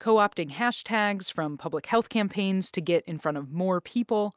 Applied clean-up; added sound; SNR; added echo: none; none; none; none.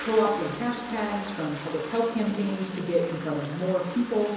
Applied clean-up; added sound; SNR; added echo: none; Toilet flush; 10 dB; reverberation time 1.0 s.